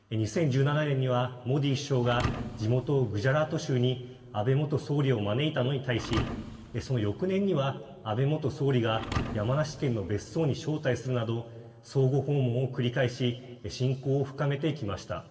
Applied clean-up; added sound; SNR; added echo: none; Thump, thud; 11 dB; reverberation time 1.4 s.